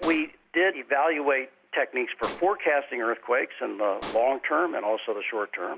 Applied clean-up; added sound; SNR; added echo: none; Explosion; 18 dB; none.